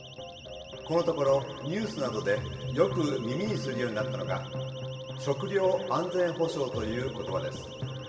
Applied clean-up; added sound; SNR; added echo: none; Siren; 19 dB; reverberation time 2.5 s.